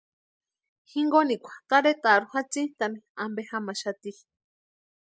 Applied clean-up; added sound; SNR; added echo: none; none; none; none.